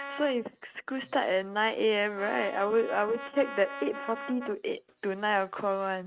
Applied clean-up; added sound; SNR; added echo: neural mask model RNNoise.